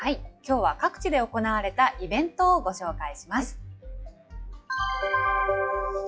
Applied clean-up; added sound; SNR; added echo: classical method log-MMSE.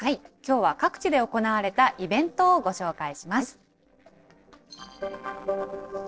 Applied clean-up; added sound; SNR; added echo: neural separator model SepFormer DNS4.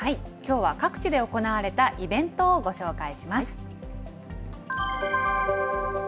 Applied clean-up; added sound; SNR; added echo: none; none; none; none.